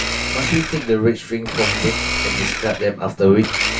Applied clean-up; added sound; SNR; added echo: none; Domestic sounds, home sounds; 3 dB; reverberation time 0.2 s.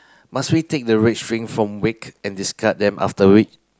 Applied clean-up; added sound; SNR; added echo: none; none; none; none.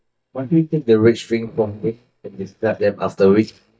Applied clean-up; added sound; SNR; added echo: neural mask model DeepFilterNet 3.